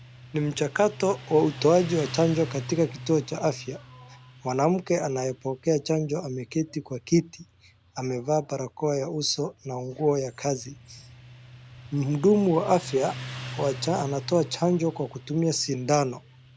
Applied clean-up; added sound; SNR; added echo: none; Motorcycle; 16 dB; none.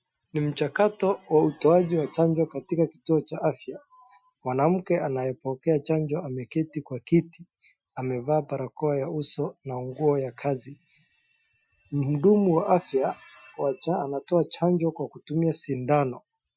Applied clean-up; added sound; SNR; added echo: classical method Wiener filter.